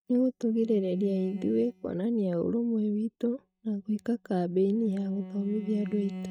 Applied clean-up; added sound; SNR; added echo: neural mask model DeepFilterNet 3.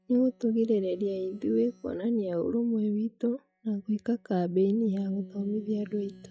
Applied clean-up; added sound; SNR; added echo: classical method log-MMSE.